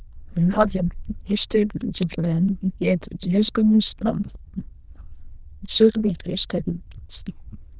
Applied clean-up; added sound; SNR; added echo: neural diffusion model UNIVERSE++.